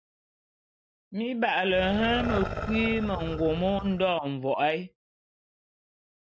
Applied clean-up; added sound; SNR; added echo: none; Growling; 10 dB; none.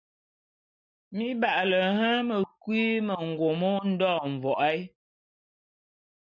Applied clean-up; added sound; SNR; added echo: none; none; none; none.